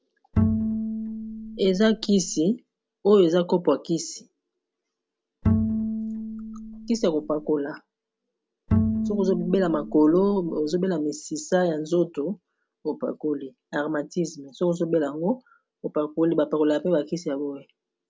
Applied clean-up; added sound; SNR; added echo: none; Bowed string instrument; 2 dB; none.